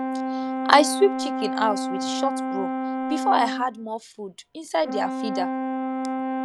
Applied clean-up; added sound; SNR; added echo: none; Brass instrument; 2 dB; none.